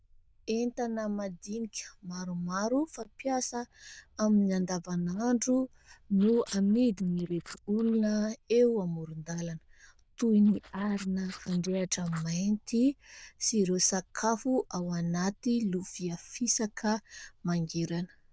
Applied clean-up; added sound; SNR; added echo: neural diffusion model UNIVERSE++.